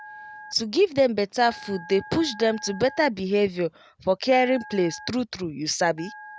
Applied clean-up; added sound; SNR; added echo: none; Telephone; 20 dB; none.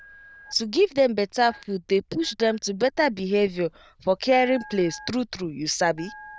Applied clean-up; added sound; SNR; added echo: neural diffusion model UNIVERSE++.